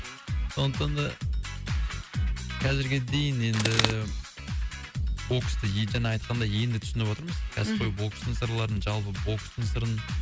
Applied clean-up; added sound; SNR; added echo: none; Bird; 0 dB; none.